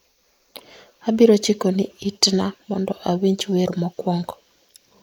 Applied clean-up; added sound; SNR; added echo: neural mask model Resemble Enhance denoiser.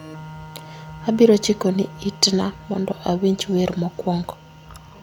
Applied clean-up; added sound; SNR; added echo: none; Organ; 18 dB; none.